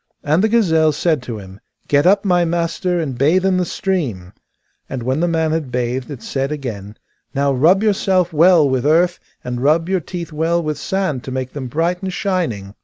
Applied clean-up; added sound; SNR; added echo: none; none; none; none.